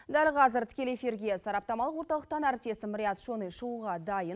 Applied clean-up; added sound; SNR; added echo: none; none; none; none.